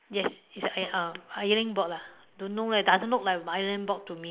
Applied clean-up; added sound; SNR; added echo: neural mask model Resemble Enhance denoiser.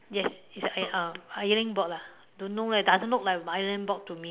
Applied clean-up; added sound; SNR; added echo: none; Drum; 19 dB; none.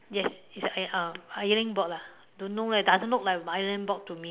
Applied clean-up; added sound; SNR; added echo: none; none; none; none.